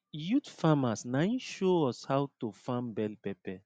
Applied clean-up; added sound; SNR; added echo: none; none; none; none.